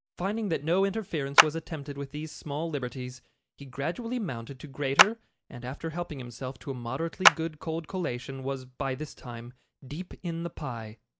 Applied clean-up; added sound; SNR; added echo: none; Clapping; -4 dB; none.